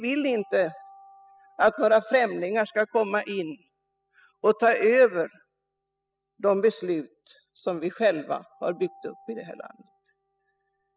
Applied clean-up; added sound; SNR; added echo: classical method spectral subtraction.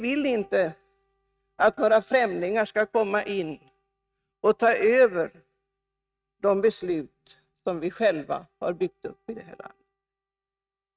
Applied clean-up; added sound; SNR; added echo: neural mask model RNNoise.